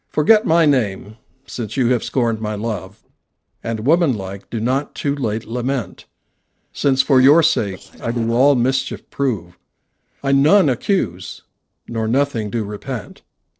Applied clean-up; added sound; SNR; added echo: neural separator model SepFormer DNS4.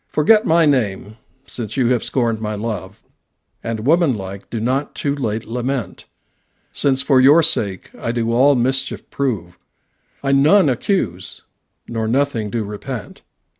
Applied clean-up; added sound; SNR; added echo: none; none; none; none.